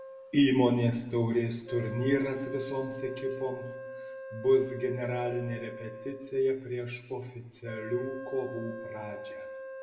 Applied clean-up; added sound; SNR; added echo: none; Wind instrument, woodwind instrument; 12 dB; reverberation time 0.9 s.